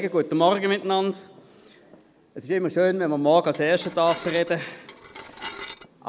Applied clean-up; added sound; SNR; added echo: none; Dishes, pots, and pans / Glass; 15 dB; none.